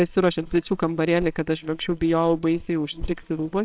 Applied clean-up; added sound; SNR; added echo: neural separator model SepFormer WHAMR!.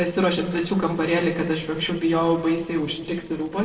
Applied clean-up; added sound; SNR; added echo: neural separator model SepFormer DNS4.